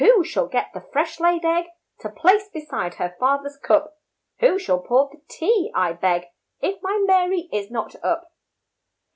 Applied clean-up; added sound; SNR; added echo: none; none; none; none.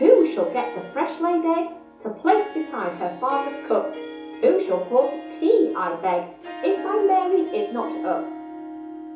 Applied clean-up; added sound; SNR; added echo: none; Harp; 13 dB; reverberation time 0.7 s.